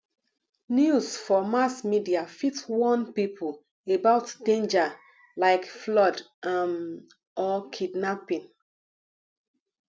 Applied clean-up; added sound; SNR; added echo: none; none; none; none.